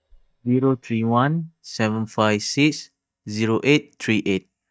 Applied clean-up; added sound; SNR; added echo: neural mask model DeepFilterNet 3.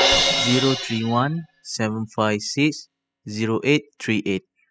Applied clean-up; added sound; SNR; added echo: classical method spectral subtraction.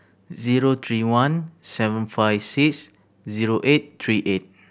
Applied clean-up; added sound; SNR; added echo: none; none; none; none.